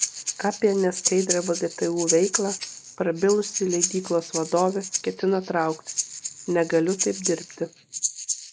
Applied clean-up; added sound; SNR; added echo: neural mask model Resemble Enhance denoiser.